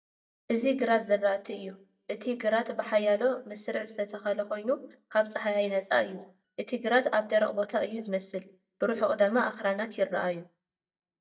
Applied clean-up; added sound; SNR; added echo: neural mask model DeepFilterNet 3.